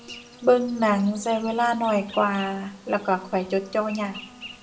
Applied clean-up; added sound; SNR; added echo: none; Insect; 19 dB; reverberation time 0.6 s.